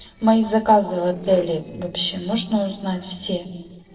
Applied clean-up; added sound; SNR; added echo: neural separator model SepFormer DNS4.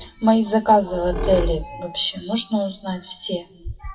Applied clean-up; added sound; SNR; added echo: classical method WPE with log-MMSE.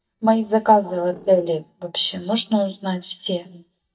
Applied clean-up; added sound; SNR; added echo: neural mask model DeepFilterNet 3.